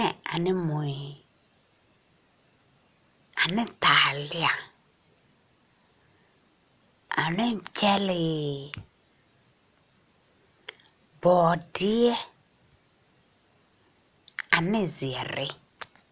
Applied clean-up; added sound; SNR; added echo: none; none; none; none.